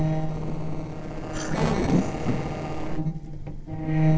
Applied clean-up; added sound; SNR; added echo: neural separator model SepFormer DNS4.